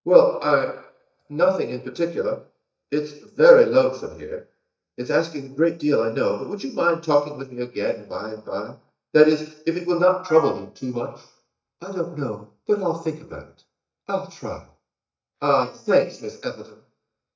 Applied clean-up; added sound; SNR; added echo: neural mask model DeepFilterNet 3.